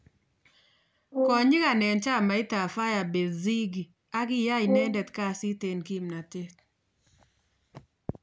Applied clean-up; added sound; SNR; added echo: none; Brass instrument; 5 dB; none.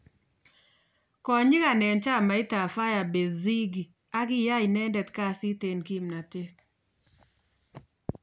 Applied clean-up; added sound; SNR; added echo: none; none; none; none.